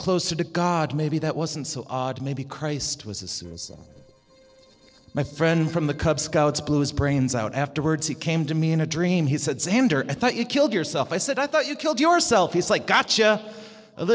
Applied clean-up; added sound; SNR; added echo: neural separator model SepFormer DNS4.